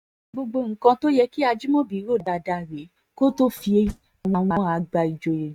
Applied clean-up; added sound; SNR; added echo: neural mask model RNNoise.